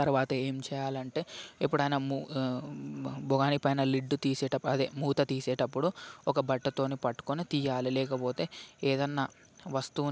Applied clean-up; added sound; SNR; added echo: none; none; none; none.